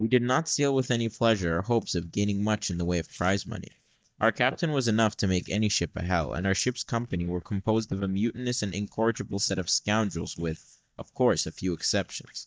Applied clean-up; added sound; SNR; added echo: neural mask model DeepFilterNet 3.